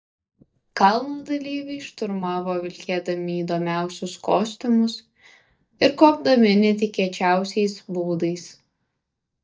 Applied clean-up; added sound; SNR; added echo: neural mask model DeepFilterNet 3.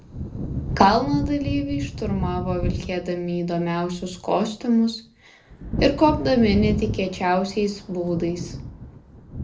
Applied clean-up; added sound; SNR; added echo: none; Thunder / Wind; 7 dB; reverberation time 0.3 s.